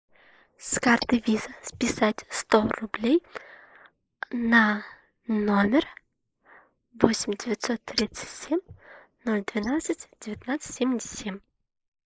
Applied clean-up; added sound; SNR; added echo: neural mask model Resemble Enhance denoiser.